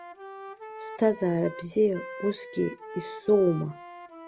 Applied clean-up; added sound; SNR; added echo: none; Wind instrument, woodwind instrument; 14 dB; none.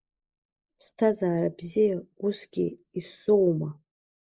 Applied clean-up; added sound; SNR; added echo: neural mask model Resemble Enhance denoiser.